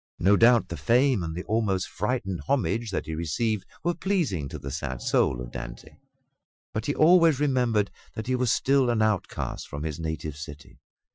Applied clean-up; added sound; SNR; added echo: classical method Wiener filter.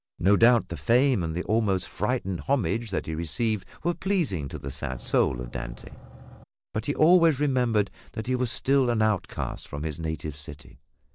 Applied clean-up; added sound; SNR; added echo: neural separator model SepFormer DNS4.